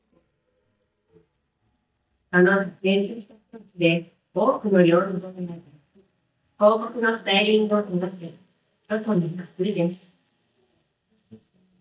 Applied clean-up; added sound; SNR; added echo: neural mask model DeepFilterNet 3.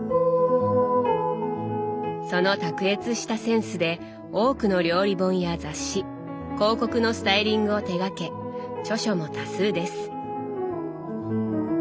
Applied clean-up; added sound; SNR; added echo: none; none; none; none.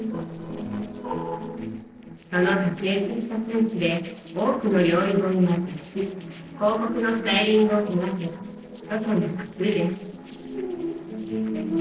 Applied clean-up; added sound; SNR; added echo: neural separator model SepFormer DNS4.